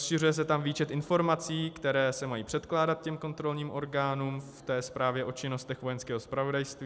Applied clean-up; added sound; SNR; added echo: none; none; none; none.